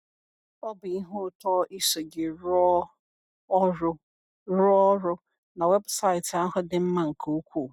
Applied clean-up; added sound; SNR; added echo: none; none; none; none.